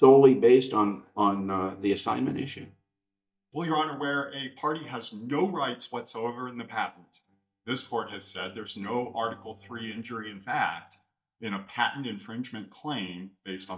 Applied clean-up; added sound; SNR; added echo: neural mask model DeepFilterNet 3.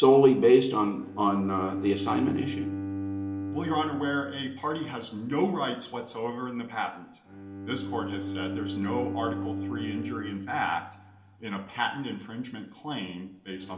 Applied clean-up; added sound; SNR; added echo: none; Bowed string instrument; 9 dB; reverberation time 1.3 s.